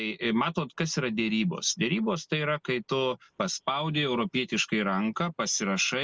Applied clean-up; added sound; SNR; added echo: none; none; none; none.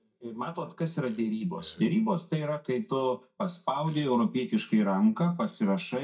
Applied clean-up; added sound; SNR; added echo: neural mask model DeepFilterNet 3.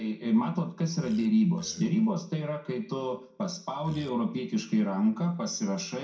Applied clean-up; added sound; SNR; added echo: neural separator model SepFormer DNS4.